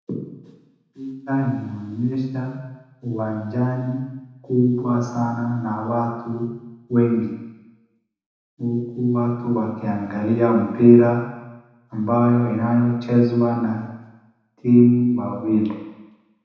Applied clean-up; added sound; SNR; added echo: none; none; none; reverberation time 1.0 s.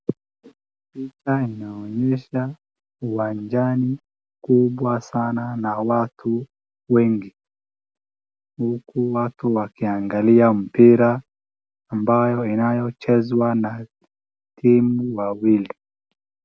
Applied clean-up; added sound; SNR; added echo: none; none; none; none.